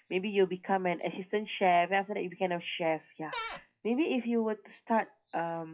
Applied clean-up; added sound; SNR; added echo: classical method WPE with log-MMSE.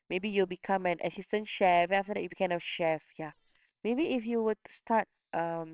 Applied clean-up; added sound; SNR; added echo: neural separator model SepFormer WHAMR!.